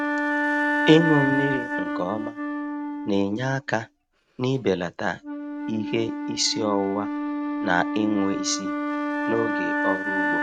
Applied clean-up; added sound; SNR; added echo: neural mask model RNNoise.